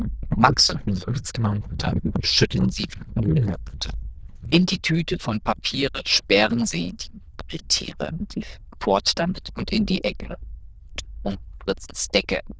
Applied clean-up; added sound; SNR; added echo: neural diffusion model UNIVERSE++.